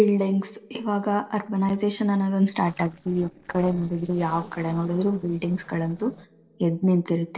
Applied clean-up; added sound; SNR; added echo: neural separator model SepFormer DNS4.